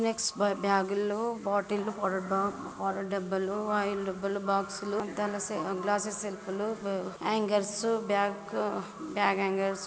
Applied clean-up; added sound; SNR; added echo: none; none; none; none.